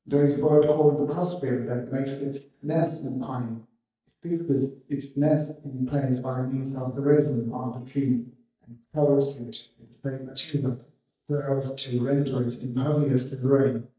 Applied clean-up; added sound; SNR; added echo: neural mask model DeepFilterNet 3.